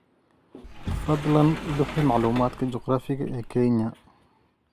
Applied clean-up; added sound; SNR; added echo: none; Sliding door; 10 dB; none.